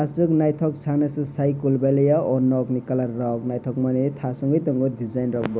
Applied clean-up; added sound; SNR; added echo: none; none; none; none.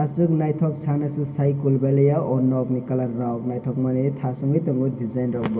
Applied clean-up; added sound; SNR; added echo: none; none; none; reverberation time 1.5 s.